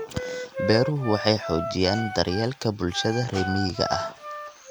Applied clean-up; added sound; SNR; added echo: none; Wind instrument, woodwind instrument; 8 dB; none.